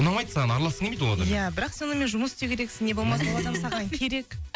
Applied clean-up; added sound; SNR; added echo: none; Telephone; 19 dB; none.